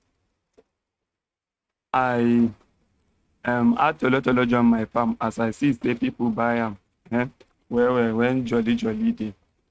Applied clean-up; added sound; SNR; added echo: neural mask model RNNoise.